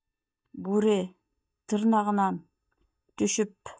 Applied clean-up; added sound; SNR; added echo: neural mask model DeepFilterNet 3.